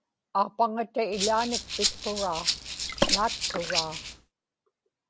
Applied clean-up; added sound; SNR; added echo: none; Water / Splash, splatter + Rattle (instrument); -1 dB; none.